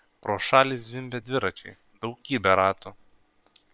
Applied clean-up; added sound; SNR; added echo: neural separator model SepFormer WHAM!.